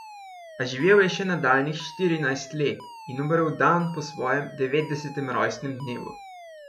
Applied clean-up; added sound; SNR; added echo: none; Alarm; 18 dB; none.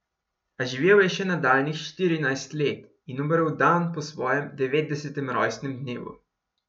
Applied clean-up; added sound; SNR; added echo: none; none; none; none.